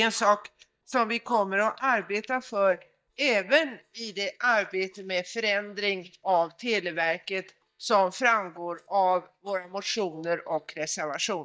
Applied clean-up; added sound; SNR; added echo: neural mask model DeepFilterNet 3.